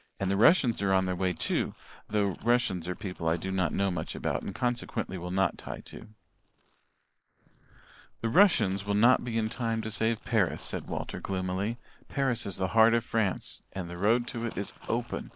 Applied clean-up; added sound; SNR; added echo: neural mask model Resemble Enhance denoiser.